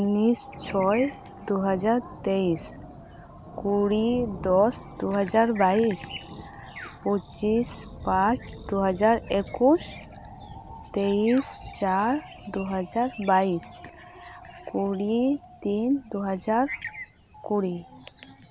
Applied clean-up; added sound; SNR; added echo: none; Thunder; 19 dB; none.